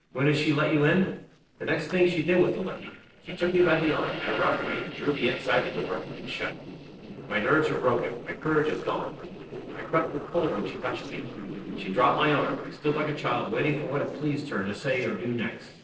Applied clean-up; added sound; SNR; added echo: neural separator model SepFormer DNS4.